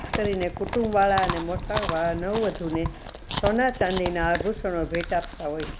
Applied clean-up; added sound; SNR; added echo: none; Chewing, mastication; 5 dB; none.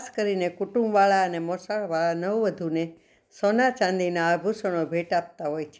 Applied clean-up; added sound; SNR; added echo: none; none; none; none.